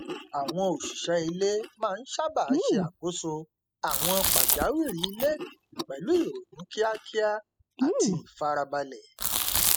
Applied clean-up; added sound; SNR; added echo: classical method spectral subtraction.